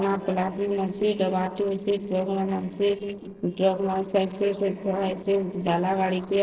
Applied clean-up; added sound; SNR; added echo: neural separator model SepFormer DNS4.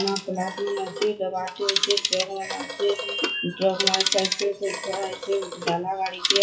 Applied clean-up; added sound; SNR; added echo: classical method WPE with log-MMSE.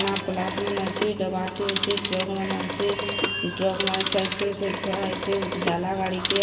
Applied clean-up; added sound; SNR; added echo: none; Telephone; 2 dB; reverberation time 2.8 s.